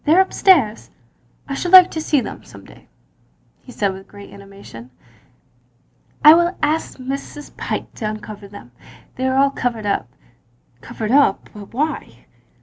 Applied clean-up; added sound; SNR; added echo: none; none; none; none.